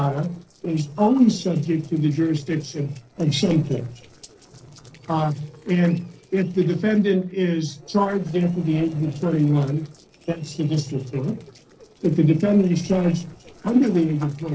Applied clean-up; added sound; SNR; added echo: neural separator model SepFormer DNS4.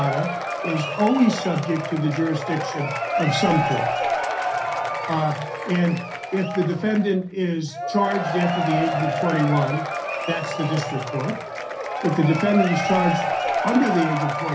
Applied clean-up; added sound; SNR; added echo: none; Applause / Crowd / Cheering; 3 dB; reverberation time 0.3 s.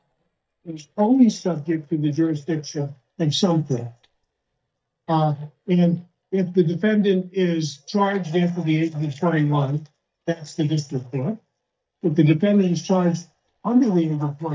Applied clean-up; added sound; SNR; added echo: neural mask model DeepFilterNet 3.